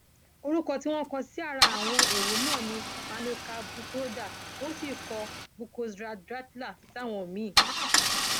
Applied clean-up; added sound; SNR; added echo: none; Idling / Engine starting / Car; -4 dB; none.